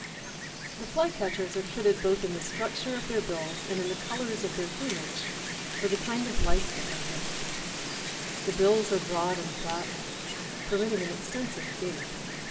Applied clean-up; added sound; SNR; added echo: none; Wind; 5 dB; reverberation time 2.8 s.